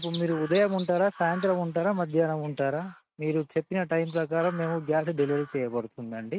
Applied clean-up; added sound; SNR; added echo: neural mask model RNNoise.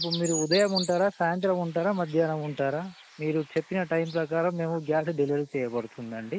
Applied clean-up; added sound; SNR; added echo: neural mask model Resemble Enhance denoiser.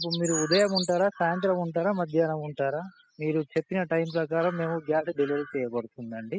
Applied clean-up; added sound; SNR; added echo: classical method spectral subtraction.